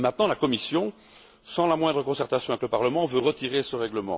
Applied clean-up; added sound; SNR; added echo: none; none; none; none.